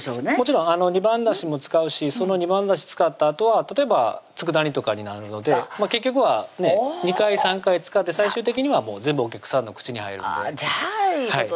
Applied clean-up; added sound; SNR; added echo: none; none; none; none.